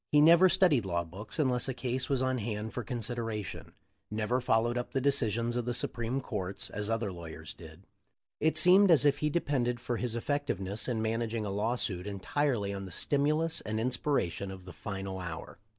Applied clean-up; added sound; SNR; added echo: none; none; none; none.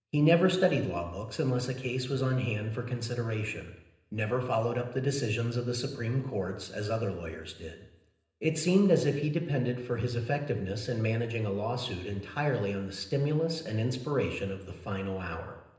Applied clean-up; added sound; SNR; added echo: none; none; none; reverberation time 0.9 s.